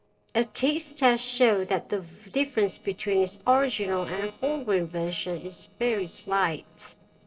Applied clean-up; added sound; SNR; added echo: neural separator model SepFormer DNS4.